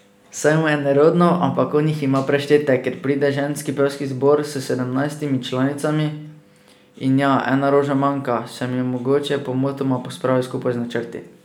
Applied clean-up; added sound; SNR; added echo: none; none; none; none.